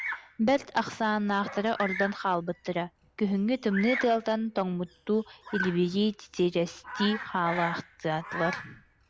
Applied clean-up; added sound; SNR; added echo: none; Bird vocalization, bird call, bird song; 11 dB; none.